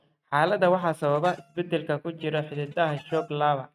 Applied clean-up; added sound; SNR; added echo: neural mask model RNNoise.